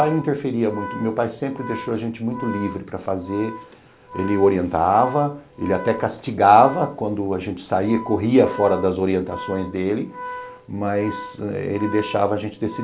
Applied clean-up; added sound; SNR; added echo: none; Organ; 15 dB; none.